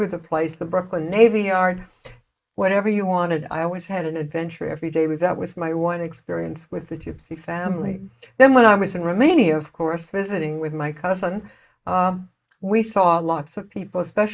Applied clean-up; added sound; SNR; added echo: neural mask model Resemble Enhance denoiser.